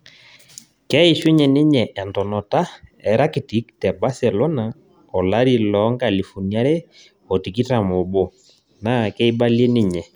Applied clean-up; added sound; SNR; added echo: none; none; none; none.